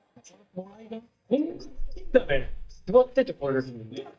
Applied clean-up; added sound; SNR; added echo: neural mask model DeepFilterNet 3.